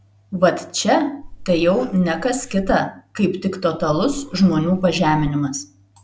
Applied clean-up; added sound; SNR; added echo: none; Meow; 15 dB; none.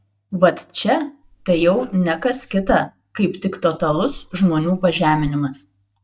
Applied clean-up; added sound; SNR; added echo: neural mask model DeepFilterNet 3.